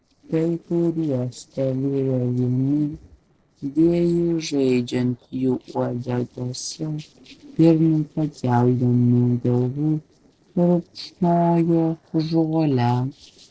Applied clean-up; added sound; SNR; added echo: neural separator model SepFormer DNS4.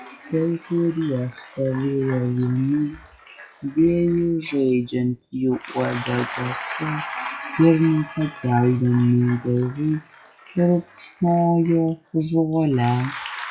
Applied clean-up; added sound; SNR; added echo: classical method log-MMSE.